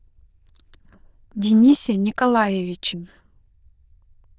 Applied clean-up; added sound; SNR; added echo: neural diffusion model UNIVERSE++.